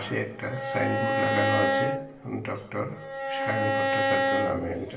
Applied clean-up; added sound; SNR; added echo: none; Bowed string instrument; -3 dB; reverberation time 0.7 s.